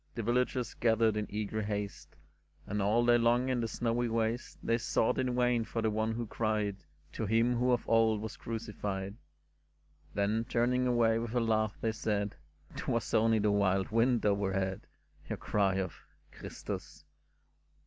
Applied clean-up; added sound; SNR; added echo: none; none; none; none.